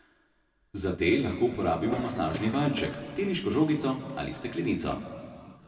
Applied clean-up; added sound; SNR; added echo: none; Cough; 16 dB; reverberation time 2.0 s.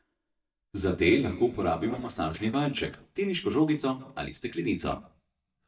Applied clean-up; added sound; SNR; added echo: neural mask model DeepFilterNet 3.